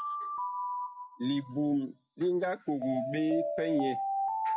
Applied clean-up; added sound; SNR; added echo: classical method log-MMSE.